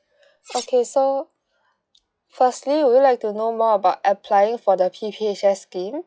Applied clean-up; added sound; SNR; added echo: classical method log-MMSE.